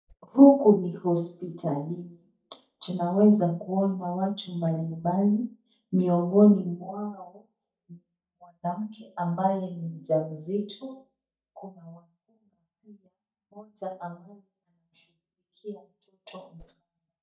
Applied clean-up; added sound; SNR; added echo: neural mask model DeepFilterNet 3.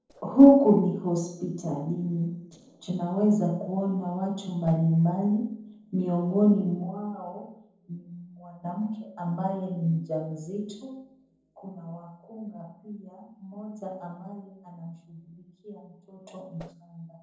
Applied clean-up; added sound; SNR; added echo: neural separator model SepFormer DNS4.